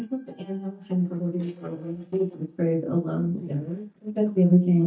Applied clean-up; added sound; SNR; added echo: neural mask model DeepFilterNet 3.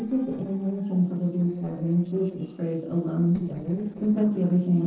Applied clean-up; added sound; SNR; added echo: neural separator model SepFormer DNS4.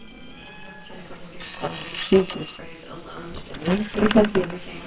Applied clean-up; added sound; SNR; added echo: neural separator model SepFormer WHAMR!.